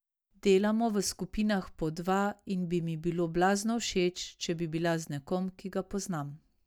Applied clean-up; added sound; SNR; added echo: none; none; none; none.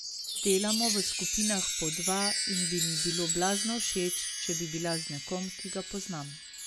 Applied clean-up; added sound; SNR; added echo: none; Chime; -1 dB; none.